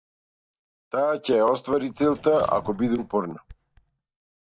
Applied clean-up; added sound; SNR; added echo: neural mask model DeepFilterNet 3.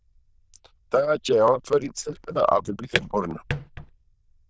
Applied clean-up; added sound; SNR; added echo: neural diffusion model UNIVERSE++.